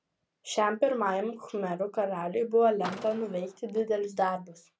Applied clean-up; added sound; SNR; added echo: none; Car; 15 dB; none.